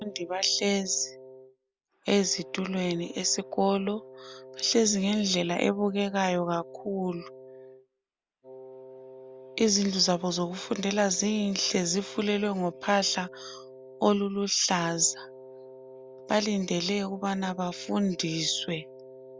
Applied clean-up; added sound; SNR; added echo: none; Wind instrument, woodwind instrument; 18 dB; none.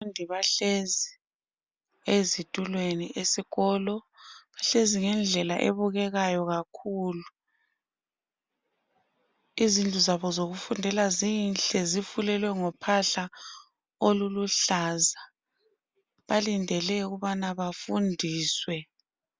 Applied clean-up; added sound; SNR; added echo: none; none; none; none.